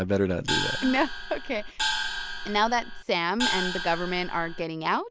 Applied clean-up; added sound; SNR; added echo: none; Gong; 3 dB; none.